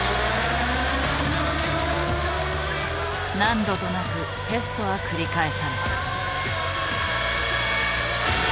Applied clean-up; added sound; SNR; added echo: none; none; none; none.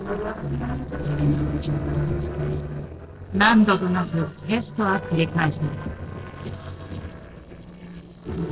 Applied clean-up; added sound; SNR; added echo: neural separator model SepFormer DNS4.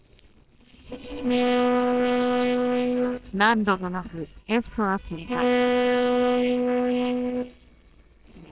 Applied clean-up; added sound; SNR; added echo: neural separator model SepFormer WHAMR!.